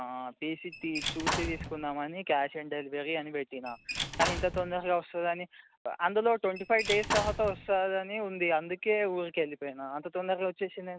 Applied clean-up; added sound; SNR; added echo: none; Squeak / Slam / Wood; 4 dB; none.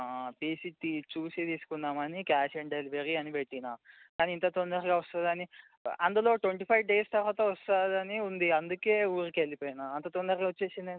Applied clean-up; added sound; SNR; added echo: none; none; none; none.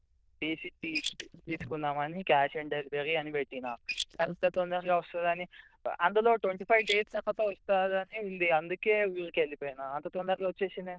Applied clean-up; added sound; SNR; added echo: neural diffusion model UNIVERSE++.